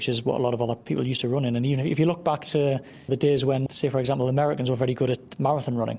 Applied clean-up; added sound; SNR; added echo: none; none; none; none.